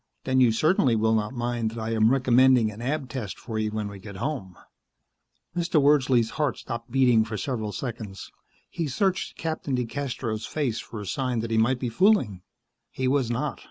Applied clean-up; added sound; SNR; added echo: none; none; none; none.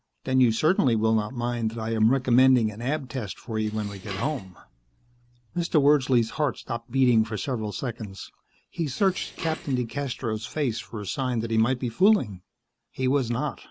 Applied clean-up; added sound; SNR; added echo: none; Dishes, pots, and pans; 18 dB; none.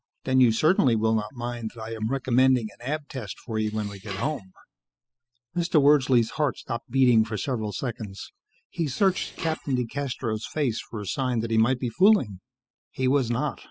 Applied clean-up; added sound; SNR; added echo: classical method spectral subtraction.